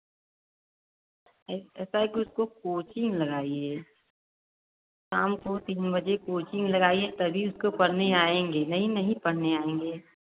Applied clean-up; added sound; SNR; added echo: none; none; none; none.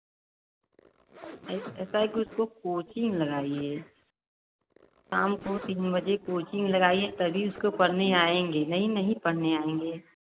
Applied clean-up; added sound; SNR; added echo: none; Zipper (clothing); 19 dB; none.